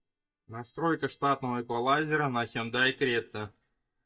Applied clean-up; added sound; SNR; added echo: neural mask model DeepFilterNet 3.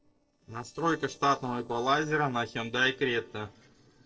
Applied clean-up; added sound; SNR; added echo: neural separator model SepFormer DNS4.